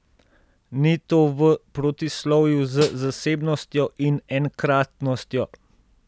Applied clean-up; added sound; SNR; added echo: none; Snare drum; 14 dB; none.